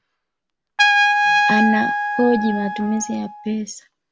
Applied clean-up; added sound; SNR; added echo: none; Trumpet; -2 dB; none.